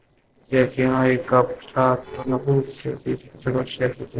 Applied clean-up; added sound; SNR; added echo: neural separator model SepFormer DNS4.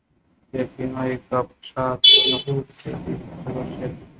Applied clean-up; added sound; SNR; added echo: neural mask model RNNoise.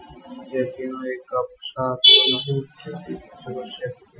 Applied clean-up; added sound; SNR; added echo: classical method Wiener filter.